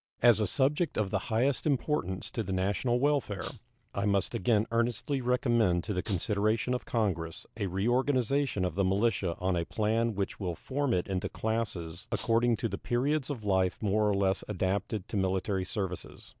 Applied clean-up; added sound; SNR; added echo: none; Rattle (instrument); 18 dB; none.